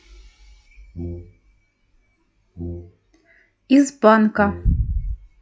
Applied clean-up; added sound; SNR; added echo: classical method log-MMSE.